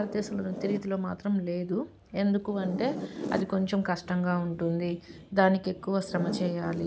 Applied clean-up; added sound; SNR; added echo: none; Zipper (clothing); 11 dB; none.